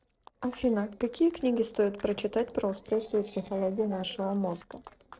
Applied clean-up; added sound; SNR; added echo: neural separator model SepFormer DNS4.